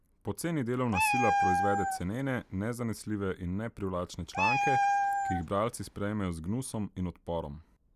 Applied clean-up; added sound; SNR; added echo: none; Meow; -2 dB; none.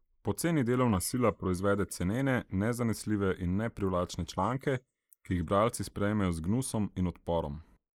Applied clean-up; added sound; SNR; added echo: neural mask model Resemble Enhance denoiser.